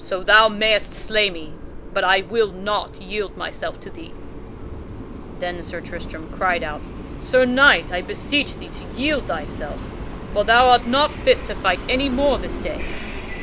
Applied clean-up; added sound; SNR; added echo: none; Train; 9 dB; none.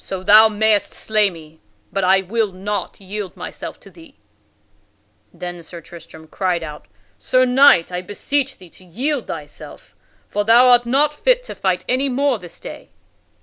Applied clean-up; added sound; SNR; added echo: none; none; none; none.